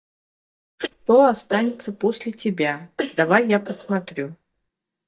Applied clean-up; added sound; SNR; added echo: neural mask model DeepFilterNet 3.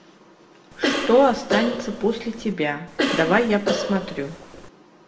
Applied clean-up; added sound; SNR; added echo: none; Cough; 4 dB; reverberation time 0.8 s.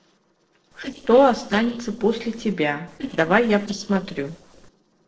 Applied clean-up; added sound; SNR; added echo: neural separator model SepFormer DNS4.